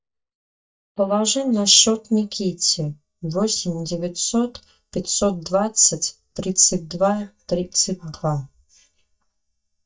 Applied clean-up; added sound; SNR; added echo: neural mask model DeepFilterNet 3.